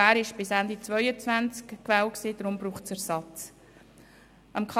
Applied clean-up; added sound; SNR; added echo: none; none; none; none.